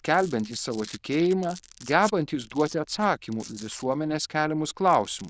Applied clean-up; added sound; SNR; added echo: neural diffusion model UNIVERSE++.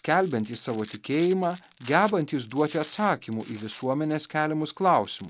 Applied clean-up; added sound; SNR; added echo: none; Domestic sounds, home sounds; 19 dB; none.